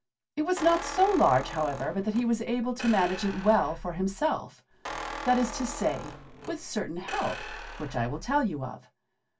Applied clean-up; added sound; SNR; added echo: none; Squeak; 11 dB; reverberation time 0.1 s.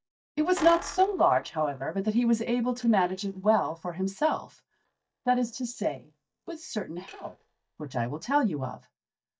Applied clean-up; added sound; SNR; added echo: neural mask model DeepFilterNet 3.